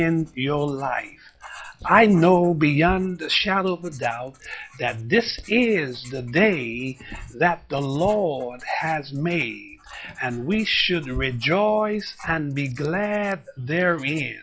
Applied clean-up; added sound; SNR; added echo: classical method log-MMSE.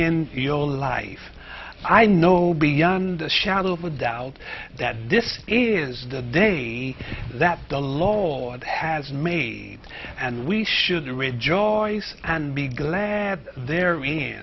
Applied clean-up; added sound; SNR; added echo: none; none; none; none.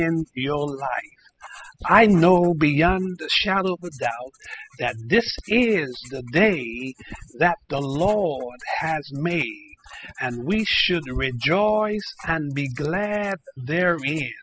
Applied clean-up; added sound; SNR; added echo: classical method spectral subtraction.